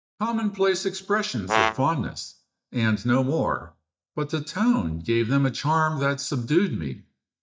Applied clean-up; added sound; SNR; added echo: neural mask model DeepFilterNet 3.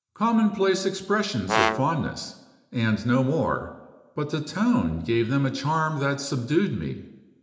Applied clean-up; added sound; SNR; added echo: none; Brass instrument; 1 dB; reverberation time 0.8 s.